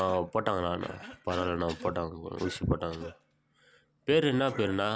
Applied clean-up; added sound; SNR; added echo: none; Cough; 17 dB; none.